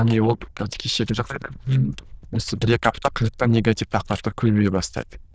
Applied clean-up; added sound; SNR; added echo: neural diffusion model UNIVERSE++.